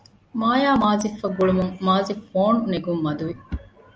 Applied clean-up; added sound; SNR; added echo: none; none; none; none.